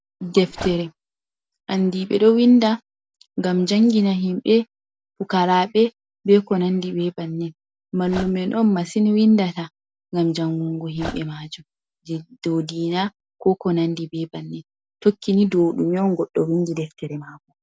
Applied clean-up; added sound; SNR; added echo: none; Dog; 16 dB; none.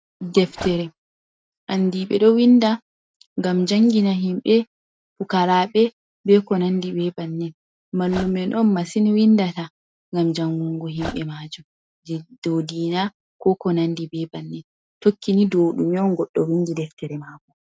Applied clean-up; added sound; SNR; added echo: neural mask model RNNoise.